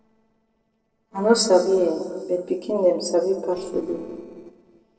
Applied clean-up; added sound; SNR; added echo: neural separator model SepFormer DNS4.